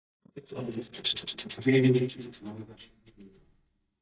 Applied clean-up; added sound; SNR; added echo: neural mask model DeepFilterNet 3.